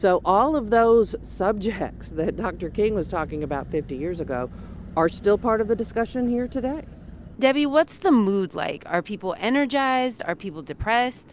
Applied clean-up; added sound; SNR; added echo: none; none; none; none.